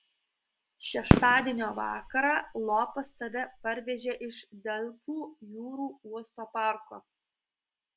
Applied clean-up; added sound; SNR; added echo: none; Fireworks; -1 dB; none.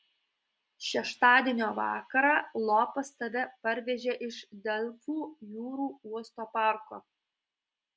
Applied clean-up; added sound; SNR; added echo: none; none; none; none.